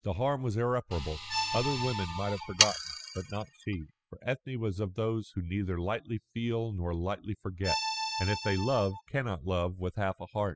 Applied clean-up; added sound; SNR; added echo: classical method spectral subtraction.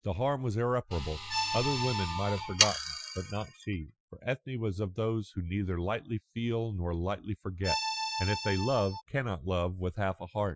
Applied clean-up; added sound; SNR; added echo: classical method Wiener filter.